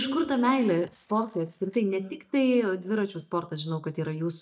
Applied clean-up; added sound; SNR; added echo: neural mask model DeepFilterNet 3.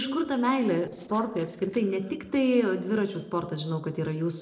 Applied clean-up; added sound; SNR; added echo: neural separator model SepFormer DNS4.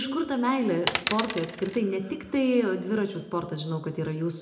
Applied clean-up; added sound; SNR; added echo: none; Coin (dropping); 5 dB; reverberation time 0.5 s.